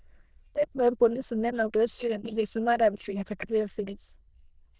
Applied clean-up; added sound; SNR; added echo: neural diffusion model UNIVERSE++.